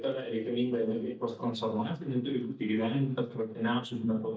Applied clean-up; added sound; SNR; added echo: neural mask model DeepFilterNet 3.